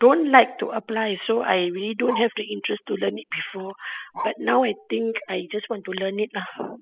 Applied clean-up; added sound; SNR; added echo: classical method spectral subtraction.